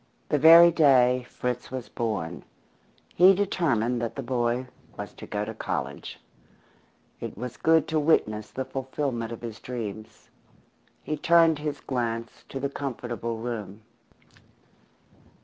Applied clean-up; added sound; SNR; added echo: none; none; none; none.